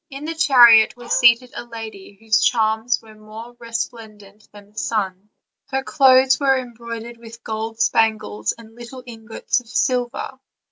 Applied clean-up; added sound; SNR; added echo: none; Dog; 18 dB; none.